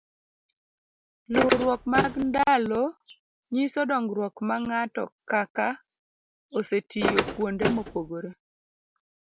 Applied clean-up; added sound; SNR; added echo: none; Car; 0 dB; none.